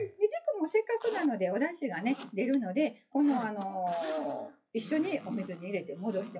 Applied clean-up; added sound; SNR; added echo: classical method WPE with log-MMSE.